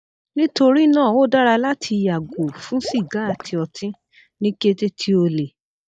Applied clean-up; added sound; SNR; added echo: neural mask model DeepFilterNet 3.